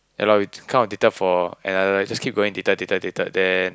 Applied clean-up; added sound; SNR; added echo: none; none; none; none.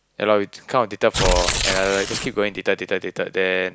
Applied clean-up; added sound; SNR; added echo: none; Tearing; 1 dB; none.